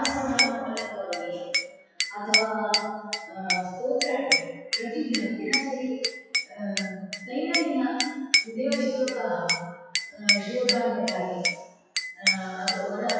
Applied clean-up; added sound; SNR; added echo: classical method WPE with log-MMSE.